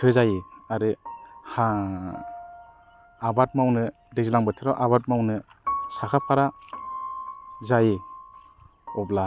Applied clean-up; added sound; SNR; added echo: none; Piano; 14 dB; none.